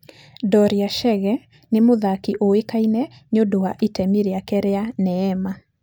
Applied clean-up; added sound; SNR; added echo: none; none; none; none.